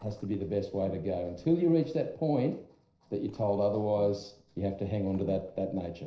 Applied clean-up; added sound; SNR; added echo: neural separator model SepFormer DNS4.